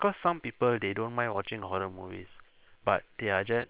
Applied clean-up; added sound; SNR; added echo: neural separator model SepFormer WHAM!.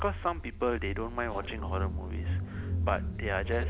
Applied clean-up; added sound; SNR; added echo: none; Engine / Car; 0 dB; none.